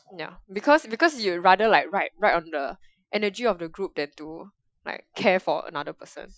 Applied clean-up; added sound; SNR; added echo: classical method Wiener filter.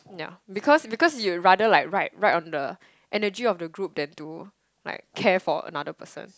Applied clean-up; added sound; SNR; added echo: none; none; none; none.